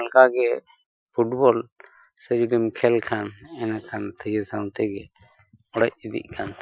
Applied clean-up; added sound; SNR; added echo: classical method Wiener filter.